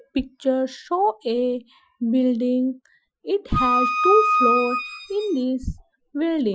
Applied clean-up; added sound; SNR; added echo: classical method Wiener filter.